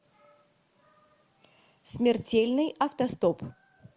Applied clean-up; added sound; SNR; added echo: none; none; none; none.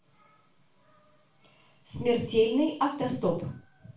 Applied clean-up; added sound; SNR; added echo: none; none; none; reverberation time 0.3 s.